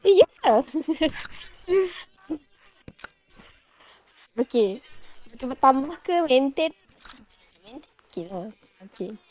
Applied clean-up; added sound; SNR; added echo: neural separator model SepFormer WHAM!.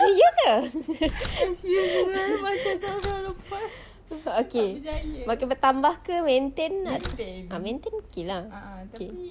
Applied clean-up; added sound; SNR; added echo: none; Slam + Boom; 15 dB; none.